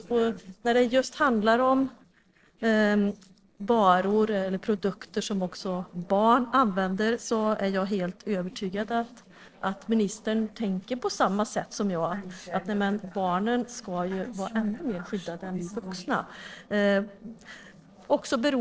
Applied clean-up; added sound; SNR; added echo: neural separator model SepFormer DNS4.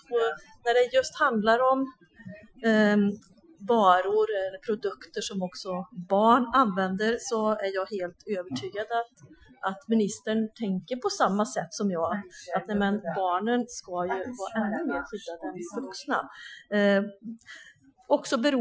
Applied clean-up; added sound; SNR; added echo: classical method Wiener filter.